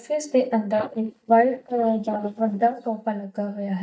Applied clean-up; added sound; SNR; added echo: neural mask model DeepFilterNet 3.